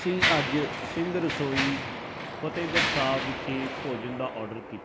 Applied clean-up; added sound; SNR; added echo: none; Mechanisms; 0 dB; none.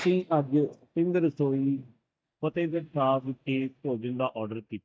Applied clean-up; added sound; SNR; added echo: neural mask model DeepFilterNet 3.